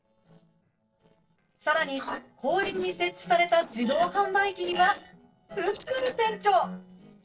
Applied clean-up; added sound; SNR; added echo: neural separator model SepFormer DNS4.